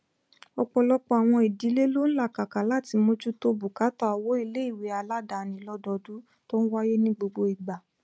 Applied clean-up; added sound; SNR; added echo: none; none; none; none.